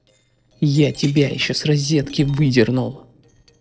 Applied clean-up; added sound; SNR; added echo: neural separator model SepFormer DNS4.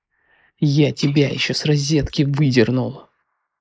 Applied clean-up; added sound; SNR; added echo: neural mask model Resemble Enhance denoiser.